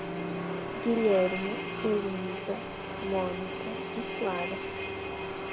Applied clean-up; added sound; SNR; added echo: none; Drill; 3 dB; none.